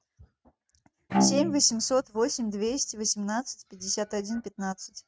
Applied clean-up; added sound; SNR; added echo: neural mask model RNNoise.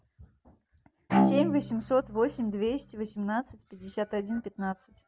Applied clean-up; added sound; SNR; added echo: none; Bowed string instrument; 2 dB; none.